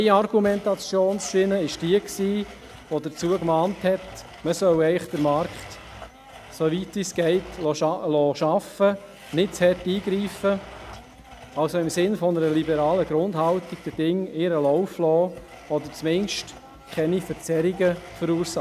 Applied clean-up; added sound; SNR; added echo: none; Domestic sounds, home sounds; 20 dB; none.